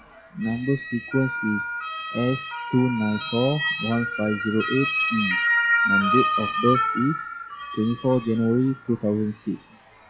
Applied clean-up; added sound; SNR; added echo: classical method log-MMSE.